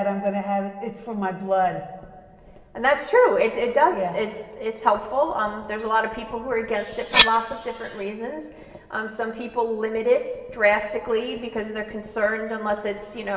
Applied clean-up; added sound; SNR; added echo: none; Cutlery, silverware; 0 dB; reverberation time 2.0 s.